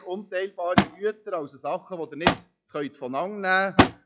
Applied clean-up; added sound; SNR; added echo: classical method log-MMSE.